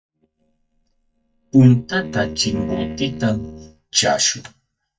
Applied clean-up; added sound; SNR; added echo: neural mask model DeepFilterNet 3.